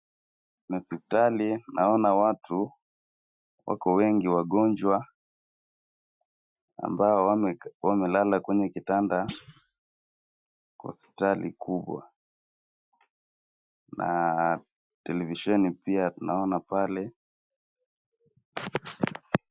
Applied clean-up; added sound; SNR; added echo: classical method Wiener filter.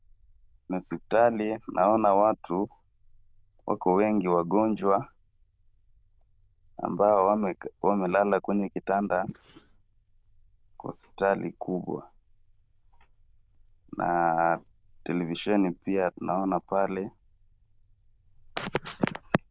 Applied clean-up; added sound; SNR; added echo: neural diffusion model UNIVERSE++.